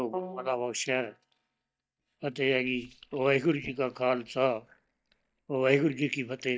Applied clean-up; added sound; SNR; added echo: neural mask model DeepFilterNet 3.